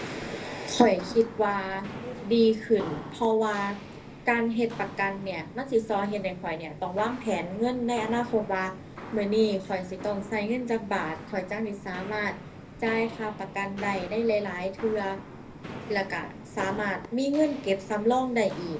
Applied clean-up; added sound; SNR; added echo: none; Walk, footsteps; 13 dB; reverberation time 0.3 s.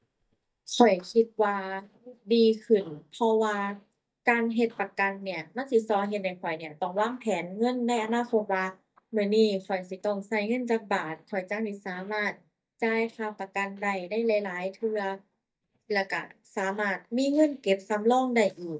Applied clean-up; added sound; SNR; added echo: neural mask model DeepFilterNet 3.